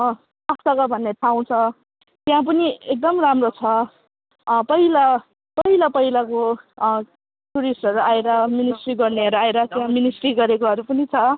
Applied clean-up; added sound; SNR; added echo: none; none; none; none.